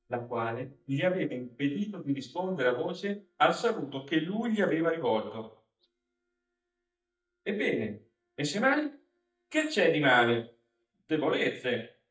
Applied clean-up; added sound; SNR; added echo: neural mask model DeepFilterNet 3.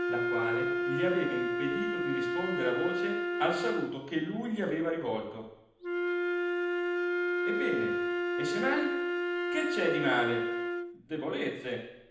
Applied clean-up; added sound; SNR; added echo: none; Wind instrument, woodwind instrument; -2 dB; reverberation time 0.9 s.